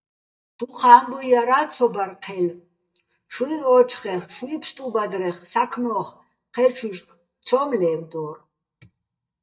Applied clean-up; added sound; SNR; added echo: neural mask model DeepFilterNet 3.